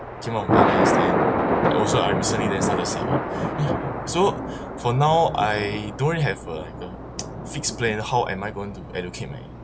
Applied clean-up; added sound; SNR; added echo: none; Thunder; -1 dB; none.